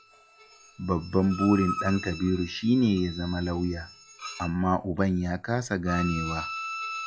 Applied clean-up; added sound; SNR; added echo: classical method log-MMSE.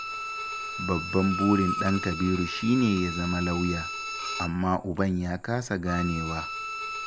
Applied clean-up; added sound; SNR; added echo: none; Bowed string instrument; 6 dB; none.